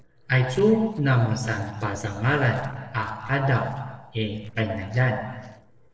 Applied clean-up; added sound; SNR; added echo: neural separator model SepFormer DNS4.